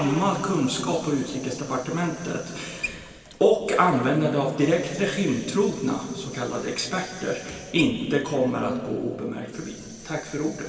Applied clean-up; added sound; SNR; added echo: none; Sink (filling or washing) / Water tap, faucet; 18 dB; reverberation time 2.5 s.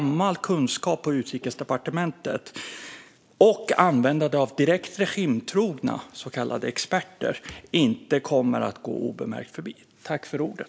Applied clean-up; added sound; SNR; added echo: none; none; none; none.